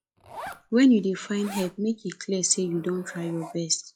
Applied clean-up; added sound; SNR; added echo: classical method log-MMSE.